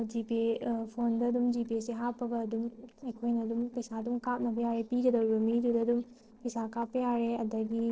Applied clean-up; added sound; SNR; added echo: neural separator model SepFormer DNS4.